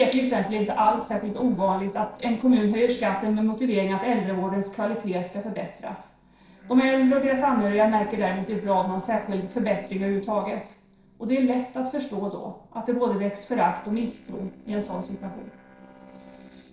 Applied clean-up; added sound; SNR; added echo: neural separator model SepFormer DNS4.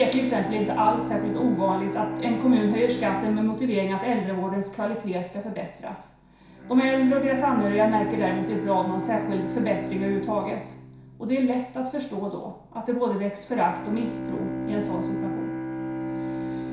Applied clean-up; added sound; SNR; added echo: none; Bowed string instrument; 7 dB; reverberation time 0.6 s.